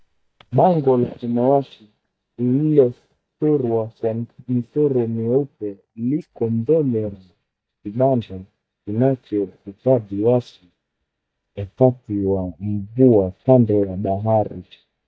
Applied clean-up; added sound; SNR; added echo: neural mask model DeepFilterNet 3.